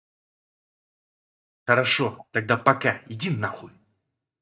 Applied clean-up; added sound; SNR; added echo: neural mask model DeepFilterNet 3.